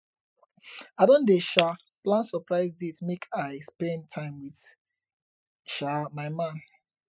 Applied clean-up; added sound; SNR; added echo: classical method spectral subtraction.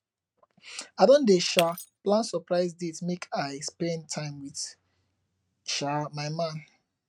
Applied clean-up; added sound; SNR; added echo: neural mask model RNNoise.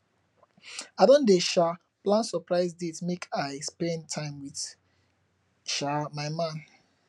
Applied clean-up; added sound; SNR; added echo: none; none; none; none.